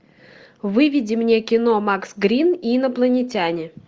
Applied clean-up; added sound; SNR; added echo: none; none; none; none.